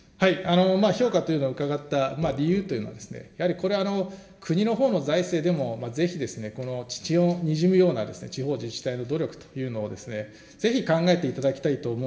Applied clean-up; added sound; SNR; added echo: none; Burping, eructation; 19 dB; reverberation time 0.9 s.